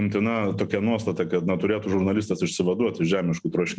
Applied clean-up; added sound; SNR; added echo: none; none; none; none.